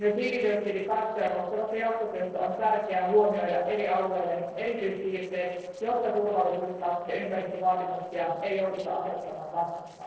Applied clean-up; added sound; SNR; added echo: neural separator model SepFormer DNS4.